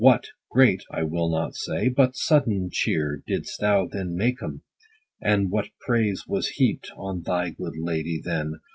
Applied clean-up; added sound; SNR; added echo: none; none; none; none.